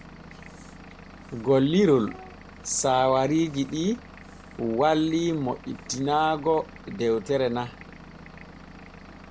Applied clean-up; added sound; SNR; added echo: none; Engine / Vehicle; 18 dB; none.